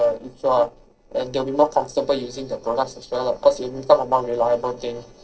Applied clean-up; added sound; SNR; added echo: neural separator model SepFormer DNS4.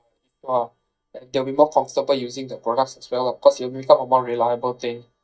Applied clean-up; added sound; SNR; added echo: neural mask model DeepFilterNet 3.